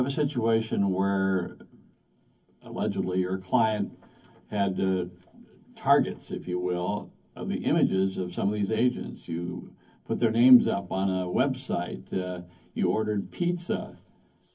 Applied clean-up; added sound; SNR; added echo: none; none; none; reverberation time 0.3 s.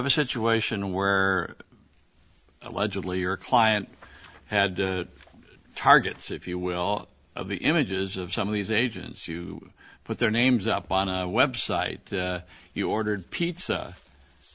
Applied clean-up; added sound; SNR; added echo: none; none; none; none.